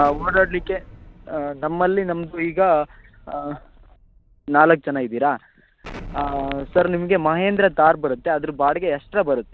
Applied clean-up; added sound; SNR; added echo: none; Explosion; 19 dB; none.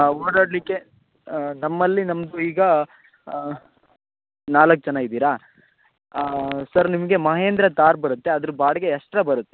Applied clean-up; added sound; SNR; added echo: none; none; none; none.